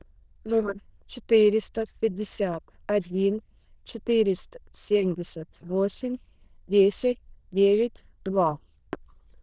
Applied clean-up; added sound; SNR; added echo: neural diffusion model UNIVERSE++.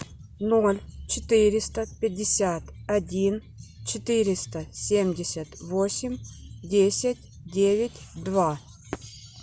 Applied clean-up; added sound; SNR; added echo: none; none; none; none.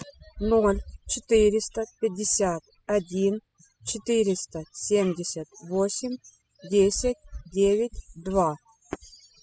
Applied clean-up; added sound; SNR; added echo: classical method spectral subtraction.